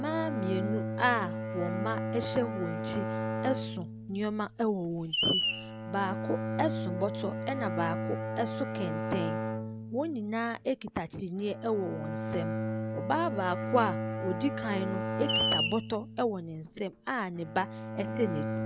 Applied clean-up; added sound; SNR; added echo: none; Bowed string instrument + Screech; 1 dB; none.